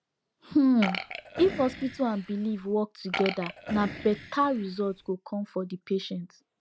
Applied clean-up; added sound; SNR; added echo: none; Burping, eructation; 10 dB; none.